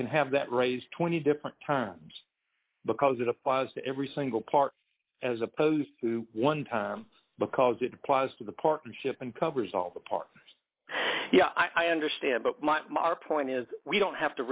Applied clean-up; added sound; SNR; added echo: neural mask model Resemble Enhance denoiser.